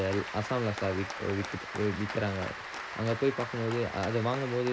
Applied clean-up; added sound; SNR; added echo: none; Applause; 8 dB; none.